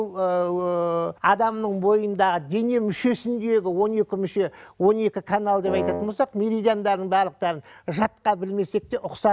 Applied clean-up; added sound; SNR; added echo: none; Wind instrument, woodwind instrument; 6 dB; none.